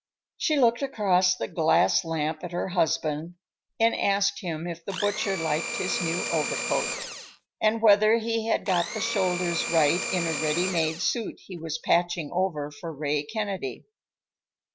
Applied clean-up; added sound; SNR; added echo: none; Domestic sounds, home sounds; 5 dB; none.